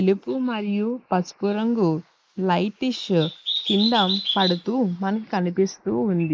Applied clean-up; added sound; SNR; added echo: neural mask model Resemble Enhance denoiser.